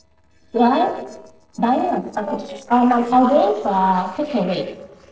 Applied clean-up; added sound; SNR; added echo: neural separator model SepFormer DNS4.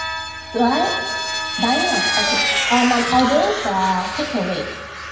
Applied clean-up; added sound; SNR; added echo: none; Vehicle; 2 dB; reverberation time 1.5 s.